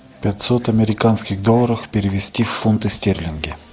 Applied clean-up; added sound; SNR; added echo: none; none; none; none.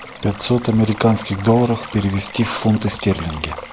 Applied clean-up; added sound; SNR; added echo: none; Stream; 16 dB; none.